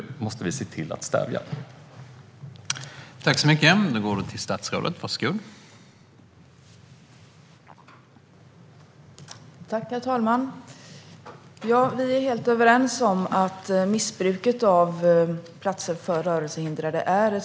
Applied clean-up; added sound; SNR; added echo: none; none; none; none.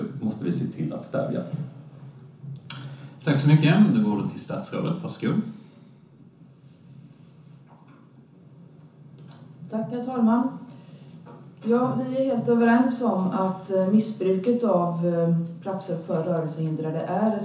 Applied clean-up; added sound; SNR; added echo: none; none; none; reverberation time 0.9 s.